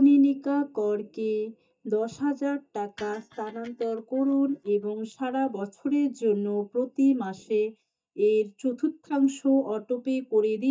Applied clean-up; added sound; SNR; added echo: neural mask model DeepFilterNet 3.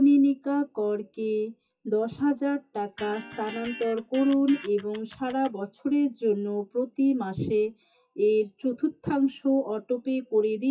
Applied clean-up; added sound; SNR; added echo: classical method WPE with log-MMSE.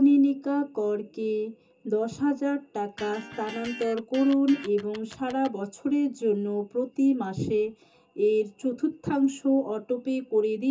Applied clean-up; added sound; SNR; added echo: none; Electric guitar; 17 dB; reverberation time 0.2 s.